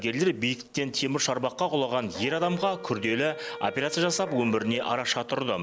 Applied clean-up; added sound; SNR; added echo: none; Dog + Wind instrument, woodwind instrument; 15 dB; none.